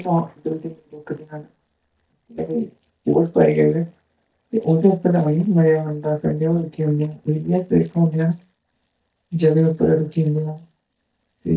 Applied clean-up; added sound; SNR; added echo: neural mask model DeepFilterNet 3.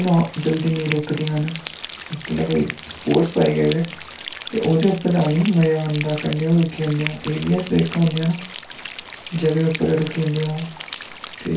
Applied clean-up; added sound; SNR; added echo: none; Rain; 9 dB; reverberation time 0.2 s.